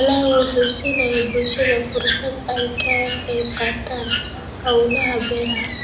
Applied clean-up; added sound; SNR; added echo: none; Bird; 2 dB; reverberation time 0.7 s.